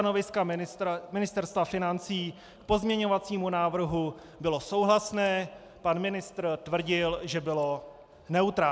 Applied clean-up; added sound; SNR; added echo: none; none; none; none.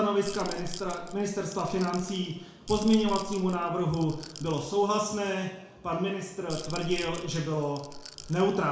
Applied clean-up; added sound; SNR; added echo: none; Rattle / Rattle (instrument); 12 dB; reverberation time 0.6 s.